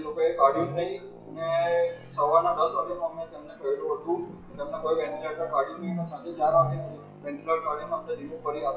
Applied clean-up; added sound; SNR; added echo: classical method WPE with log-MMSE.